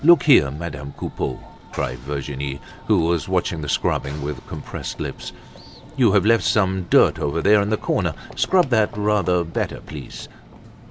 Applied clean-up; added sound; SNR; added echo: none; Run / Train; 19 dB; none.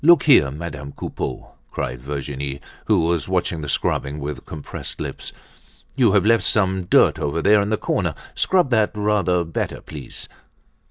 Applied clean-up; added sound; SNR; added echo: none; none; none; none.